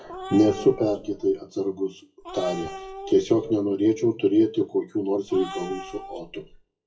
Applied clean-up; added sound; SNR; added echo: classical method WPE with log-MMSE.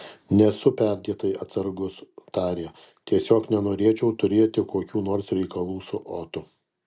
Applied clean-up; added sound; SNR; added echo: none; none; none; none.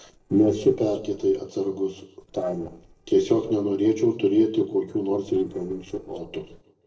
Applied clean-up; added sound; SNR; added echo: neural separator model SepFormer DNS4.